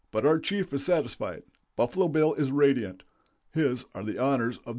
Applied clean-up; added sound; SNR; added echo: none; none; none; none.